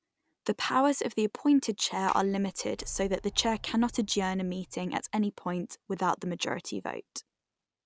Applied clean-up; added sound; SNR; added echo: none; Sliding door; 19 dB; none.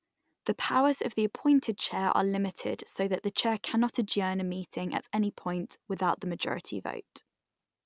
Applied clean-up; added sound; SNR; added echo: none; none; none; none.